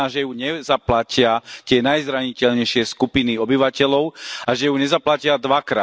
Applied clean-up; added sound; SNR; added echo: none; none; none; none.